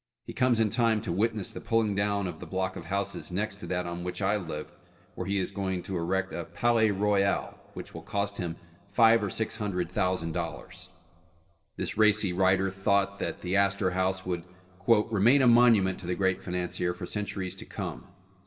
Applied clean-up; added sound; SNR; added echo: none; none; none; reverberation time 2.9 s.